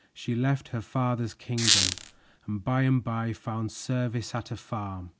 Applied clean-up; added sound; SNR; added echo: none; Squeak; -3 dB; none.